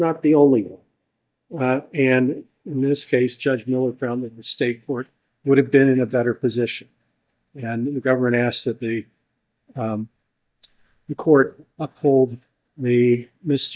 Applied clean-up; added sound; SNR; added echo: neural mask model DeepFilterNet 3.